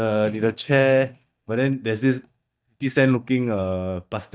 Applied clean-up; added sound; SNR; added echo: neural mask model DeepFilterNet 3.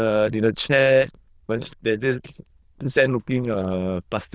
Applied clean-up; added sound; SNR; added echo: neural diffusion model UNIVERSE++.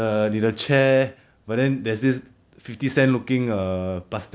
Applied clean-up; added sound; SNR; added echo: none; none; none; none.